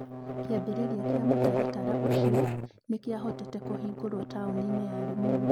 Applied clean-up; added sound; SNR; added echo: none; Buzz; -4 dB; none.